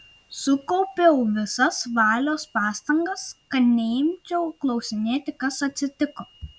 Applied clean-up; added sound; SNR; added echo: none; none; none; none.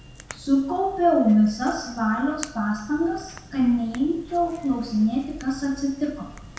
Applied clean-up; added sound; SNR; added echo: none; Crack / Crackle; 19 dB; reverberation time 0.7 s.